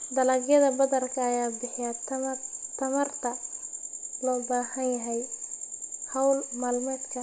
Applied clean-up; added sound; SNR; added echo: none; none; none; none.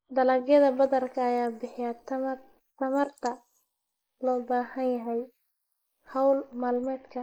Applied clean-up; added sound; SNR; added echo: neural mask model Resemble Enhance denoiser.